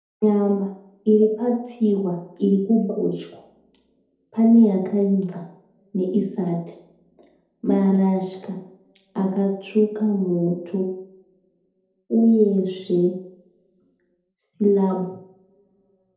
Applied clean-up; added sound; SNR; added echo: none; none; none; reverberation time 2.0 s.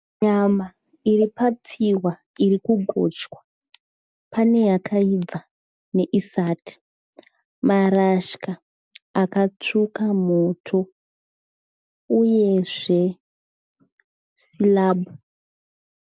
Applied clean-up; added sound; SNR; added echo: none; none; none; none.